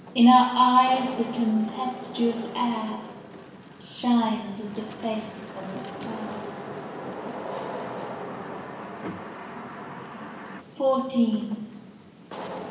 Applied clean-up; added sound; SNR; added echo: none; Wind / Rain; 11 dB; reverberation time 1.0 s.